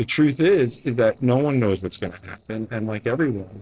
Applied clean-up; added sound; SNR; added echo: neural separator model SepFormer DNS4.